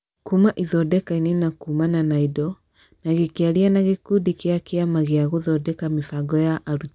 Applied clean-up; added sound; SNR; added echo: none; none; none; none.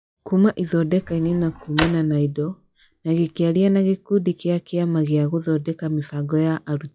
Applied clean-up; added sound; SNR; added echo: classical method log-MMSE.